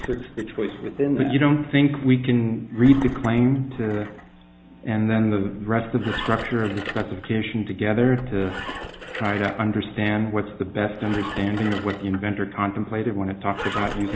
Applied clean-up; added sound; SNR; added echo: none; Engine; 14 dB; none.